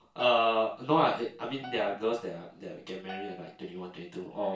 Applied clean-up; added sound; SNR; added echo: none; Piano; 18 dB; reverberation time 0.3 s.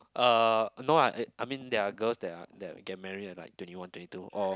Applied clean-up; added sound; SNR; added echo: none; none; none; none.